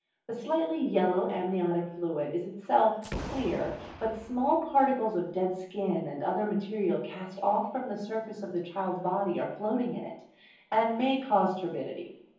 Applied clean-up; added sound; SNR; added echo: none; Boom; 12 dB; reverberation time 0.7 s.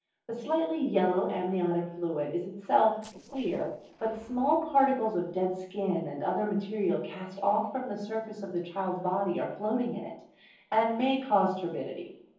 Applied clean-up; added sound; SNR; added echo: neural separator model SepFormer DNS4.